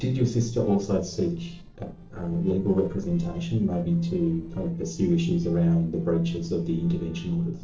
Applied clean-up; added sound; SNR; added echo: neural separator model SepFormer DNS4.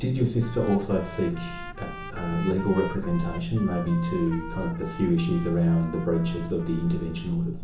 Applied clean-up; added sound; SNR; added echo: none; Trumpet; 16 dB; reverberation time 0.8 s.